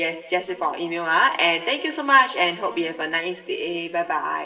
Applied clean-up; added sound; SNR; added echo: neural separator model SepFormer DNS4.